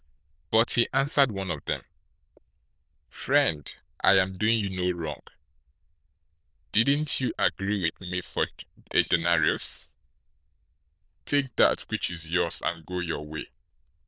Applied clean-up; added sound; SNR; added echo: neural diffusion model UNIVERSE++.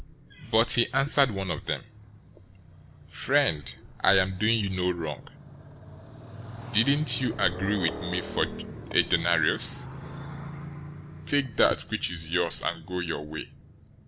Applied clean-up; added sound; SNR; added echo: none; Motorcycle; 12 dB; none.